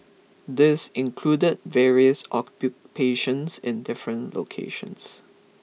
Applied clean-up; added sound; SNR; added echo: none; none; none; none.